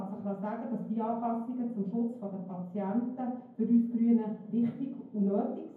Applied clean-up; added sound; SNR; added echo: none; none; none; reverberation time 0.9 s.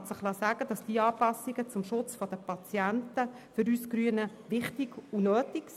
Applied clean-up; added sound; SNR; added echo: none; none; none; none.